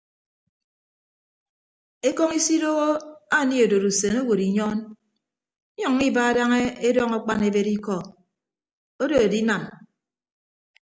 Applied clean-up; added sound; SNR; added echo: none; none; none; none.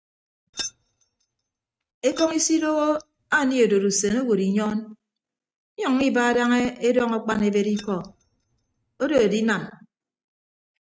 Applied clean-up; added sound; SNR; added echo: neural mask model RNNoise.